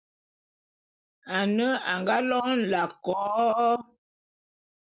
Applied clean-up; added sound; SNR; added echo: none; none; none; none.